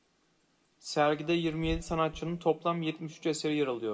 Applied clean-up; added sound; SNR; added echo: none; Wind / Bird; 17 dB; reverberation time 1.2 s.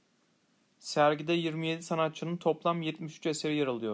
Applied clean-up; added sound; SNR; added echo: none; none; none; none.